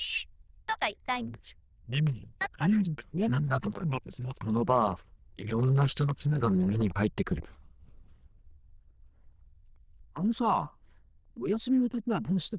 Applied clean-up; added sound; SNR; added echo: neural diffusion model UNIVERSE++.